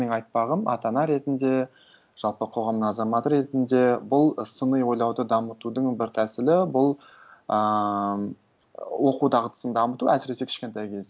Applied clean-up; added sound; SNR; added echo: none; none; none; none.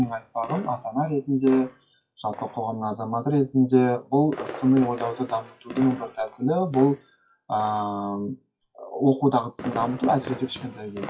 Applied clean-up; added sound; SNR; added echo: classical method WPE with log-MMSE.